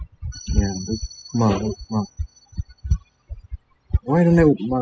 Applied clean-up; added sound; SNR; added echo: classical method spectral subtraction.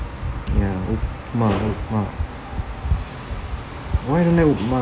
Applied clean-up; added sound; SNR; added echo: none; none; none; none.